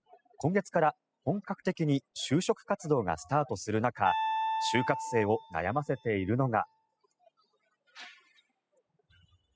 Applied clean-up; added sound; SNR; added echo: classical method spectral subtraction.